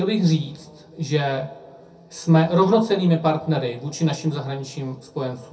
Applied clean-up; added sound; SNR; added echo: none; none; none; reverberation time 0.3 s.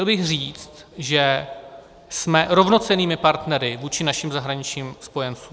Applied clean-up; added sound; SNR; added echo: none; none; none; none.